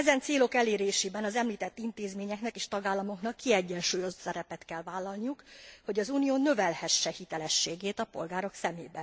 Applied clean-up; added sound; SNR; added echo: none; none; none; none.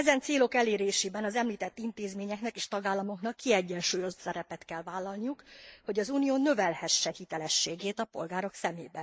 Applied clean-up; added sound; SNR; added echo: neural mask model Resemble Enhance denoiser.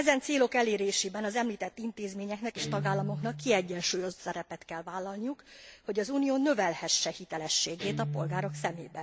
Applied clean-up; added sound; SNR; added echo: none; Guitar; 11 dB; none.